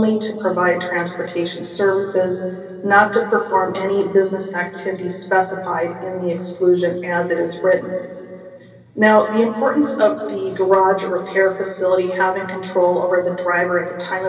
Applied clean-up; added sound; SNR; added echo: none; none; none; reverberation time 2.8 s.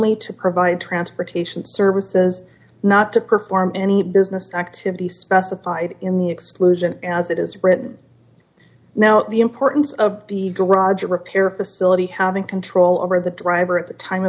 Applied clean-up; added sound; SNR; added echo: none; none; none; none.